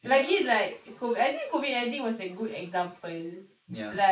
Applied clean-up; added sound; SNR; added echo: neural mask model Resemble Enhance denoiser.